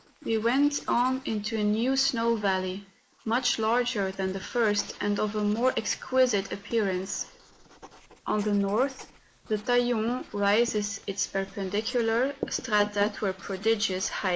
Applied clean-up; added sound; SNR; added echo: neural mask model Resemble Enhance denoiser.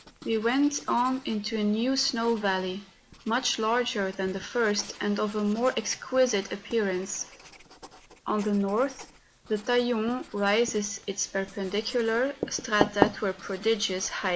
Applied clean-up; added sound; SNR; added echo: none; Writing; 11 dB; none.